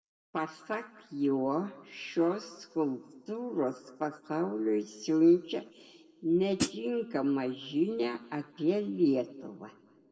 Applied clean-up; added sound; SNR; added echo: none; Hi-hat; 2 dB; reverberation time 1.4 s.